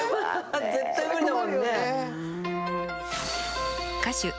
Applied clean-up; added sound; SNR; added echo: none; Bowed string instrument; 10 dB; none.